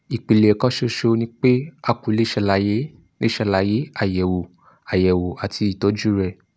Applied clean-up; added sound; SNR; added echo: none; none; none; none.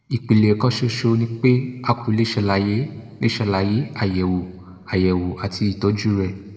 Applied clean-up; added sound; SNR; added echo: none; none; none; reverberation time 1.5 s.